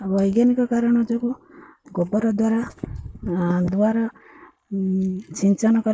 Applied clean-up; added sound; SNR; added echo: neural mask model Resemble Enhance denoiser.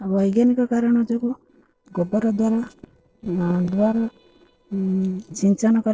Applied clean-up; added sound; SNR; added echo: neural separator model SepFormer DNS4.